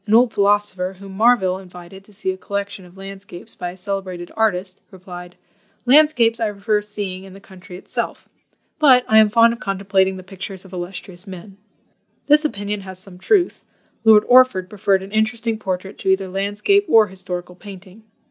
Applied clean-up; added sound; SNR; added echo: none; none; none; none.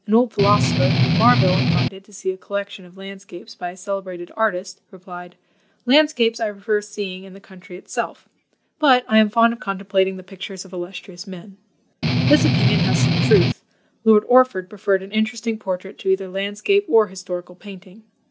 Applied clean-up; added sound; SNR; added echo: none; Strum; -4 dB; none.